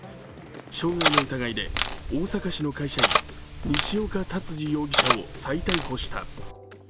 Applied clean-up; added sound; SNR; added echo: none; Cutlery, silverware; -4 dB; none.